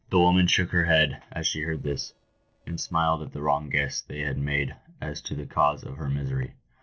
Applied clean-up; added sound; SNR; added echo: neural separator model SepFormer DNS4.